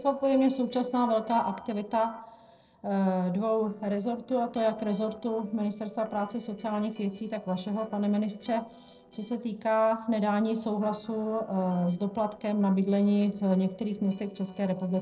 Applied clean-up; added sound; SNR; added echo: neural separator model SepFormer DNS4.